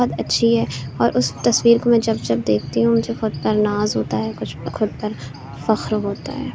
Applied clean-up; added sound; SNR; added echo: none; none; none; none.